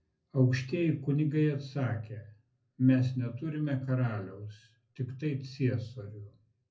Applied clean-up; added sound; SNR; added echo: none; none; none; reverberation time 0.4 s.